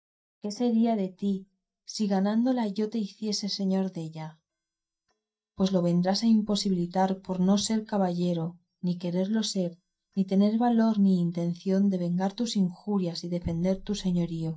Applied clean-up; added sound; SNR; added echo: neural mask model DeepFilterNet 3.